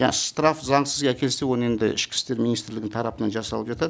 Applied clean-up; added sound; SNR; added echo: none; none; none; none.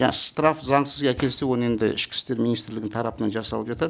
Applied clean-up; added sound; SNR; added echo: none; Drawer open or close; 18 dB; none.